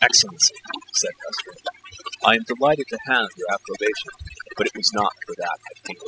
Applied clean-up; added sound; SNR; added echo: classical method spectral subtraction.